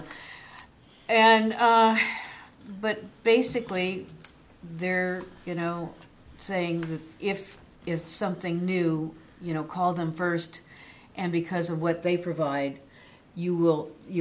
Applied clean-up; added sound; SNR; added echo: none; none; none; none.